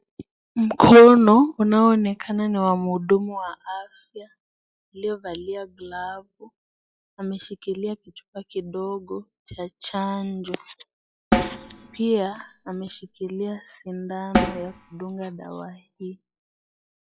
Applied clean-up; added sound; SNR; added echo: classical method log-MMSE.